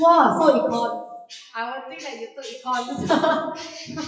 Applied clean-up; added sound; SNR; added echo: classical method WPE with log-MMSE.